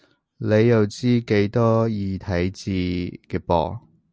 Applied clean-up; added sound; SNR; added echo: none; none; none; none.